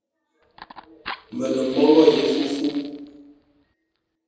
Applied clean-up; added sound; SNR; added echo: none; Fire; 16 dB; reverberation time 1.1 s.